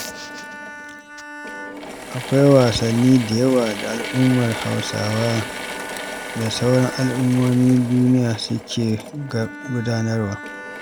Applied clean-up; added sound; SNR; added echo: none; Drill / Mechanisms + Bowed string instrument; 11 dB; none.